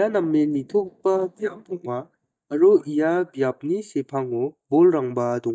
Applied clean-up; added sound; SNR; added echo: neural mask model DeepFilterNet 3.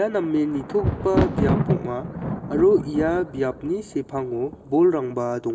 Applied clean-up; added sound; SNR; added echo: none; Thunder; 5 dB; reverberation time 0.6 s.